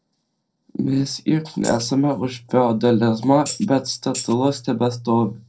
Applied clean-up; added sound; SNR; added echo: neural separator model SepFormer DNS4.